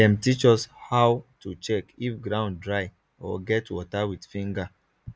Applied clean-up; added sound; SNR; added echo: none; none; none; none.